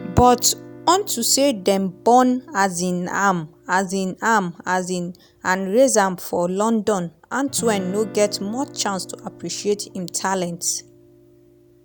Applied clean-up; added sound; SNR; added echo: none; Guitar; 20 dB; none.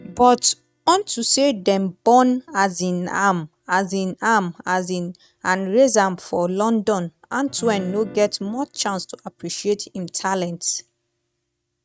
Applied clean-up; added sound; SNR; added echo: neural mask model RNNoise.